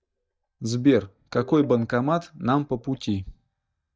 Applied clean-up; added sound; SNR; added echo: neural mask model DeepFilterNet 3.